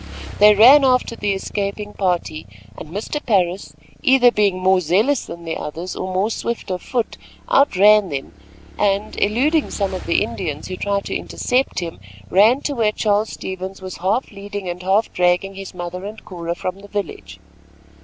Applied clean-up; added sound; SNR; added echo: none; Motorcycle / Engine; 19 dB; none.